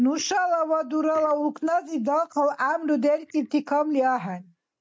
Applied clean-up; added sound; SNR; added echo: neural mask model DeepFilterNet 3.